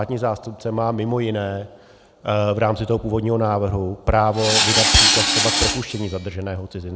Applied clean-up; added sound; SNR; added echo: none; Tools; -3 dB; none.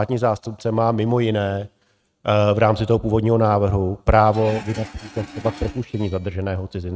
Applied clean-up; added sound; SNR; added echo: neural mask model RNNoise.